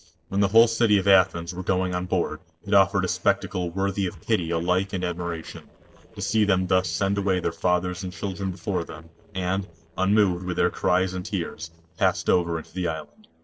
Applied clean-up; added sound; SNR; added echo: neural separator model SepFormer DNS4.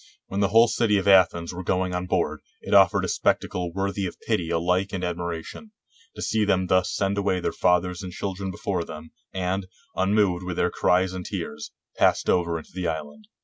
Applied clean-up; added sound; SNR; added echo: none; none; none; none.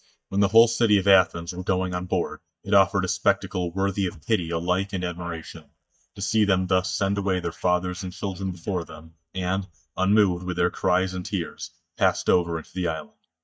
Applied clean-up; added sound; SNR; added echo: neural mask model DeepFilterNet 3.